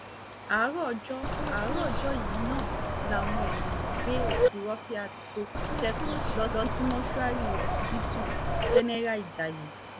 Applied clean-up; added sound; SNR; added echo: none; Cricket + Bird; -3 dB; none.